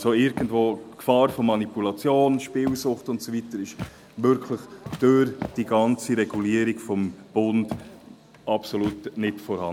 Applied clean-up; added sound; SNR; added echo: none; Walk, footsteps; 17 dB; none.